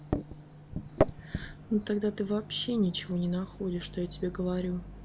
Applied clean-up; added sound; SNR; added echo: none; Microwave oven; 4 dB; none.